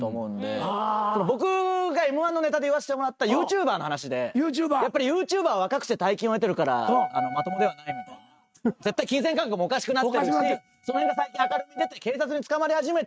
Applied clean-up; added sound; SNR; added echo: neural mask model RNNoise.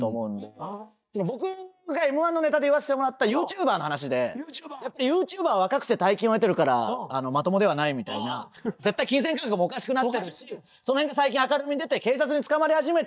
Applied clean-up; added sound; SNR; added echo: neural mask model DeepFilterNet 3.